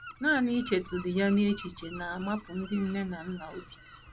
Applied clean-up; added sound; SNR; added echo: none; Gull, seagull; 17 dB; none.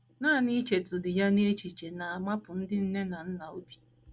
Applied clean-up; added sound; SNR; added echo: none; none; none; none.